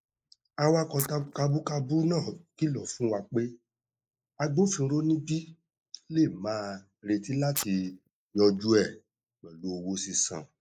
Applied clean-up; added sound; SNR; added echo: neural mask model Resemble Enhance denoiser.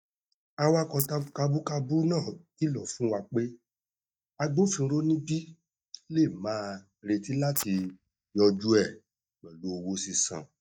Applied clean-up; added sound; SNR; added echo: neural mask model DeepFilterNet 3.